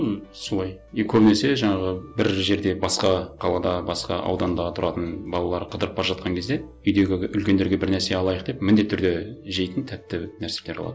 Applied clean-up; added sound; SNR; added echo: none; none; none; none.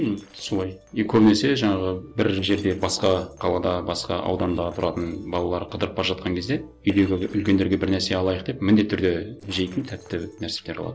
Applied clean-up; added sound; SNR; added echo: neural separator model SepFormer DNS4.